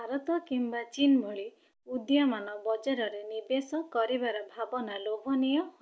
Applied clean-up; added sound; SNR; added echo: none; none; none; none.